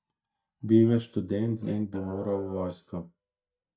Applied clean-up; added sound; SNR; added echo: neural mask model DeepFilterNet 3.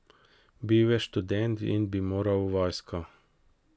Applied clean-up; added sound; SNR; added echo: none; none; none; none.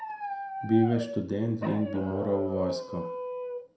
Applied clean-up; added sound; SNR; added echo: none; Dog; 7 dB; reverberation time 0.4 s.